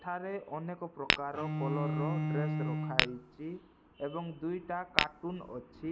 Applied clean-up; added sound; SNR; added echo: none; Bowed string instrument + Tap / Glass; -5 dB; none.